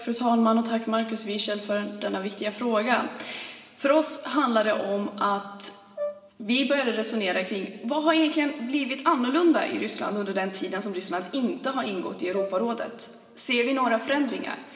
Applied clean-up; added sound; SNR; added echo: none; Brass instrument; 12 dB; reverberation time 2.1 s.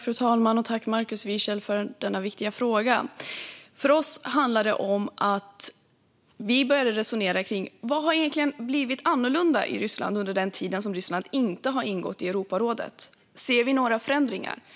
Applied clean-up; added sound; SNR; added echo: none; none; none; none.